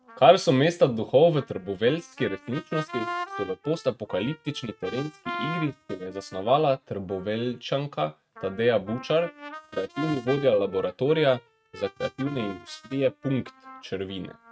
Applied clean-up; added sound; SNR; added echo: neural mask model RNNoise.